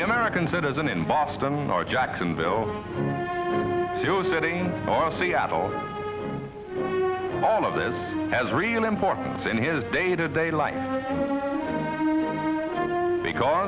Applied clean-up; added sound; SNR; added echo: none; Thunder; 17 dB; none.